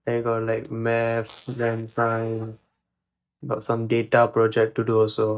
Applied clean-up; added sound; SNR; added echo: neural mask model DeepFilterNet 3.